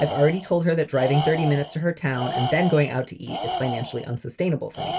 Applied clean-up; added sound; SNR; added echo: none; Tools; 8 dB; reverberation time 0.2 s.